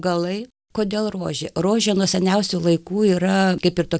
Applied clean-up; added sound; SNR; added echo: none; none; none; none.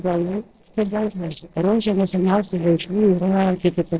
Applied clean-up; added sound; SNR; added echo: neural separator model SepFormer DNS4.